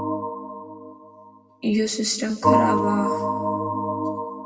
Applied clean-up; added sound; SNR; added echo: none; Organ; -3 dB; reverberation time 1.4 s.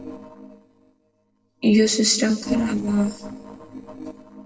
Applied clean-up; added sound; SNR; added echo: neural separator model SepFormer DNS4.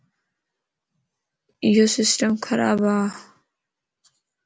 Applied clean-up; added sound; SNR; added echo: none; none; none; none.